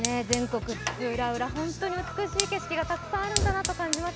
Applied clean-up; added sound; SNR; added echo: none; Fire; 4 dB; none.